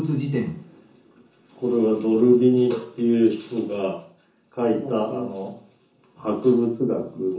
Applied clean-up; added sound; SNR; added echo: none; none; none; reverberation time 0.6 s.